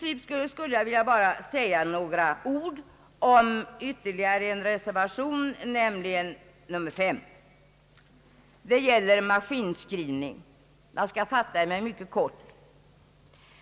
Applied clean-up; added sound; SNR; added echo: none; none; none; none.